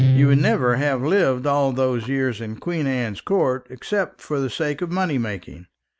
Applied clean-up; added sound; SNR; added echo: neural mask model RNNoise.